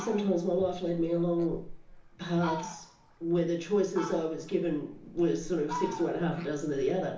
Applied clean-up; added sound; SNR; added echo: none; Fowl; 13 dB; reverberation time 0.8 s.